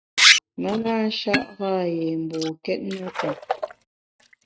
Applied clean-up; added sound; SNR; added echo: neural mask model RNNoise.